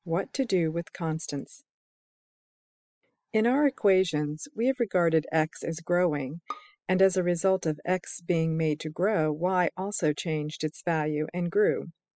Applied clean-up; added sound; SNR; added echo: classical method spectral subtraction.